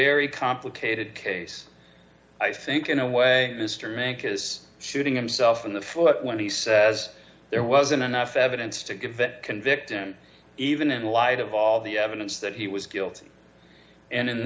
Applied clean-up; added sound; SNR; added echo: none; none; none; none.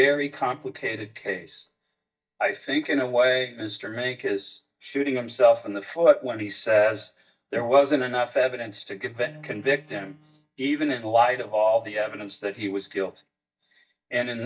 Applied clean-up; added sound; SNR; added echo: neural mask model DeepFilterNet 3.